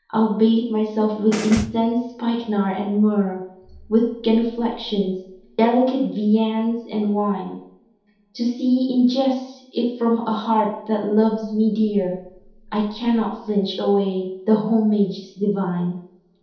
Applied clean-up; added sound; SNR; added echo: none; Snare drum; 8 dB; reverberation time 0.8 s.